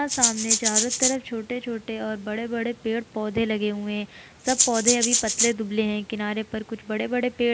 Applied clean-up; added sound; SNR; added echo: none; Rattle (instrument); -4 dB; none.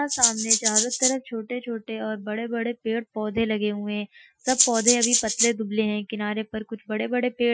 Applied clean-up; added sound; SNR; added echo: classical method Wiener filter.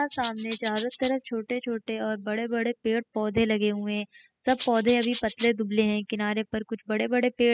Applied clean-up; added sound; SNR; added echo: classical method spectral subtraction.